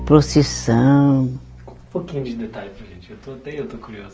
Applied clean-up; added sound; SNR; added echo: none; Bowed string instrument; 18 dB; none.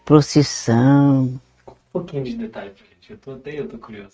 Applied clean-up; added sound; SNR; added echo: neural mask model RNNoise.